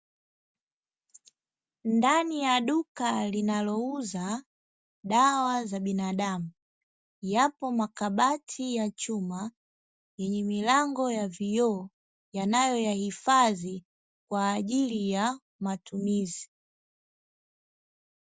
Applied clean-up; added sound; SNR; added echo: none; none; none; none.